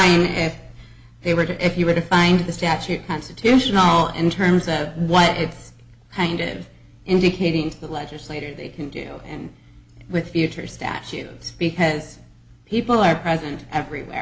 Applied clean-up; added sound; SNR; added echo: none; none; none; none.